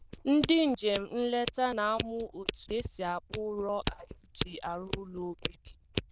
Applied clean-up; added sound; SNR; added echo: neural diffusion model UNIVERSE++.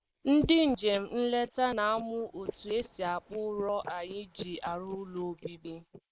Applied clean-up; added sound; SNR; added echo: neural mask model Resemble Enhance denoiser.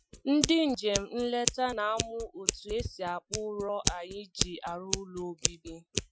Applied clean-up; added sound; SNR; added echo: classical method Wiener filter.